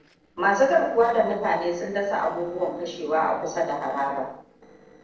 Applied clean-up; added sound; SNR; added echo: neural separator model SepFormer DNS4.